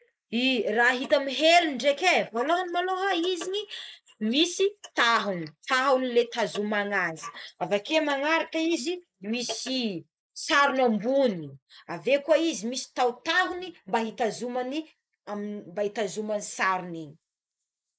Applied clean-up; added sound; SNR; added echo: neural mask model Resemble Enhance denoiser.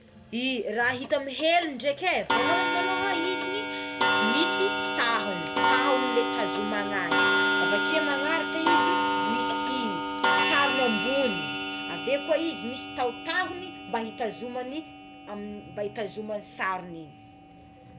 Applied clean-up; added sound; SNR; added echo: none; Clock; -1 dB; none.